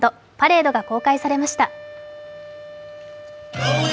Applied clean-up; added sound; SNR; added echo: none; Wind instrument, woodwind instrument; 17 dB; none.